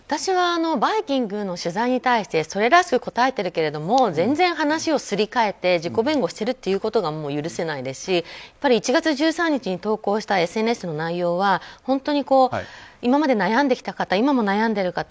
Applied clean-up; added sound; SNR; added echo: none; none; none; none.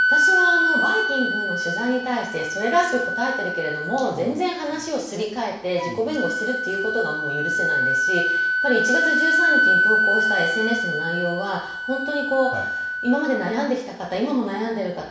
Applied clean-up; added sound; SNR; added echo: none; Wind instrument, woodwind instrument; -2 dB; reverberation time 0.7 s.